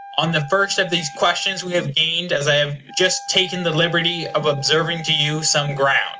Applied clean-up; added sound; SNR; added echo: none; Wind instrument, woodwind instrument; 18 dB; none.